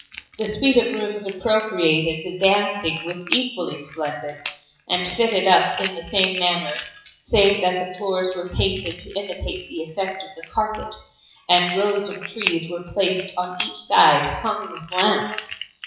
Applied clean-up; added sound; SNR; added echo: classical method WPE with log-MMSE.